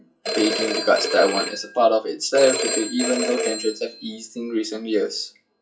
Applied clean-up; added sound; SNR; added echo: classical method WPE with log-MMSE.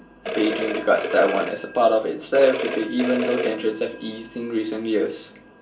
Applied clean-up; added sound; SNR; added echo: none; Telephone; 6 dB; reverberation time 0.2 s.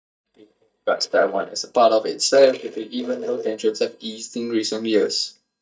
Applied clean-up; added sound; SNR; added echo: neural mask model DeepFilterNet 3.